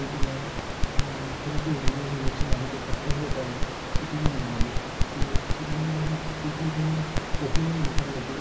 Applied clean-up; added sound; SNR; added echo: none; Crackle; -5 dB; reverberation time 0.4 s.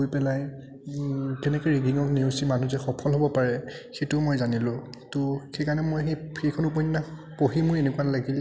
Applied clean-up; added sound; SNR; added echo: none; none; none; none.